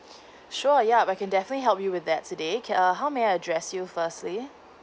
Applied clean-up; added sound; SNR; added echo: none; none; none; none.